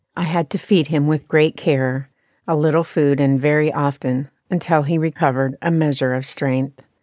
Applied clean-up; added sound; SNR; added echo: none; none; none; none.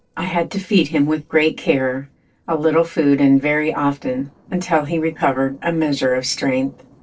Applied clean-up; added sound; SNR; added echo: neural separator model SepFormer DNS4.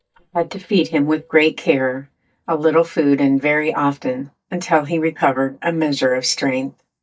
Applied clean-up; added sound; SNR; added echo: neural mask model DeepFilterNet 3.